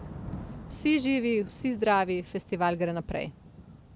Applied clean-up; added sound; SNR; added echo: none; Thunder / Rain; 15 dB; none.